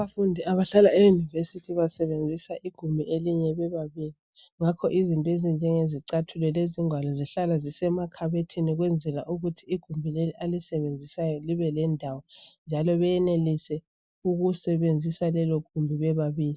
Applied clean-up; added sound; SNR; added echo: none; none; none; none.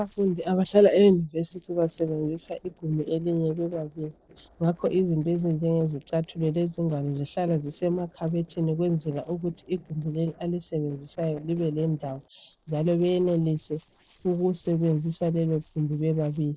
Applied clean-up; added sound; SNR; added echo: neural separator model SepFormer DNS4.